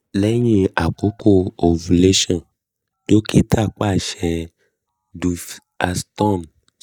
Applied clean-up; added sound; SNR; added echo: neural mask model DeepFilterNet 3.